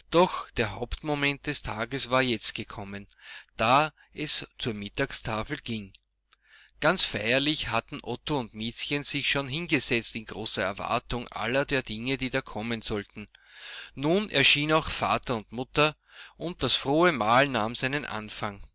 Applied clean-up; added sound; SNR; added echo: none; none; none; none.